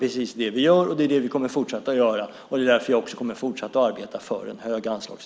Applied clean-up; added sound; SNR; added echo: none; none; none; none.